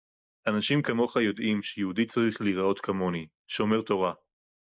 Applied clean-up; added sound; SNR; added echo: neural mask model Resemble Enhance denoiser.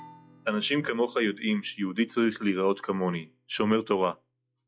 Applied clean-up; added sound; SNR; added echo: classical method log-MMSE.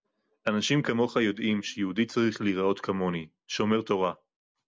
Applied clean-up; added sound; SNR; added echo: none; none; none; none.